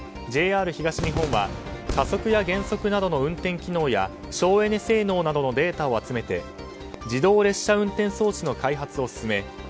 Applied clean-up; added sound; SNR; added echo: none; Cheering / Fireworks; 14 dB; none.